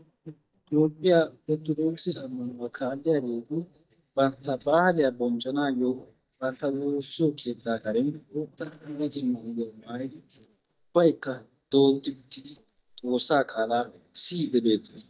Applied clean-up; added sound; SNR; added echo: neural mask model DeepFilterNet 3.